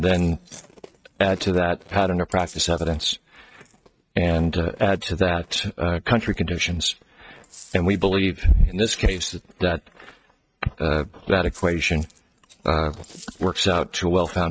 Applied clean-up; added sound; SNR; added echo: neural mask model RNNoise.